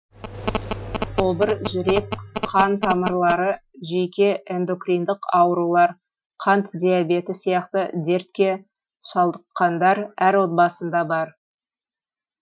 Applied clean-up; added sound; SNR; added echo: classical method Wiener filter.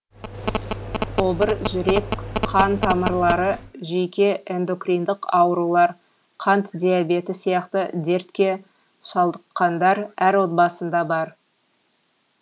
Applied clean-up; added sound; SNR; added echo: none; Telephone; 5 dB; none.